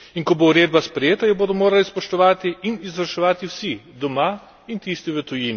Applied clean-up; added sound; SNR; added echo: none; none; none; none.